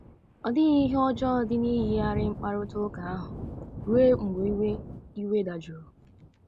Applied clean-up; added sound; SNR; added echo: none; Thunder; 10 dB; none.